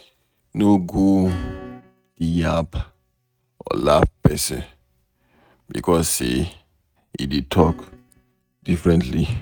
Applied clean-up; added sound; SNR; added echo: neural mask model RNNoise.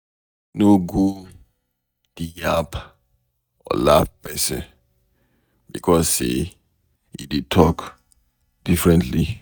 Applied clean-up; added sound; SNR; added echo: neural mask model DeepFilterNet 3.